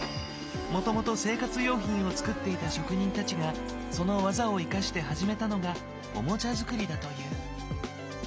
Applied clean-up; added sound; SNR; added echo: none; Organ + Guitar; 16 dB; none.